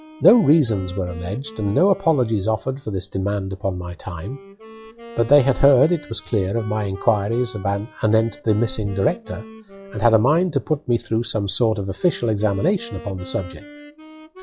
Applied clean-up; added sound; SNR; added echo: classical method log-MMSE.